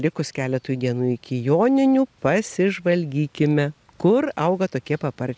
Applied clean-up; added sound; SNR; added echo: none; none; none; none.